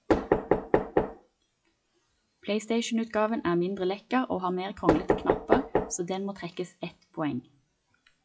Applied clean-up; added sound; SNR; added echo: classical method WPE with log-MMSE.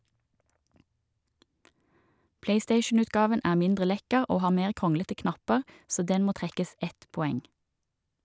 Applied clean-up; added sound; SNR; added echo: none; none; none; none.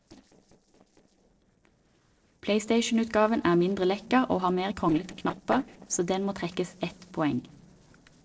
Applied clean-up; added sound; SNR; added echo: neural separator model SepFormer DNS4.